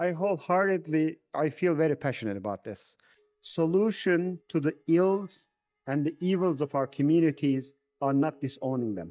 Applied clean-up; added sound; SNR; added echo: neural mask model DeepFilterNet 3.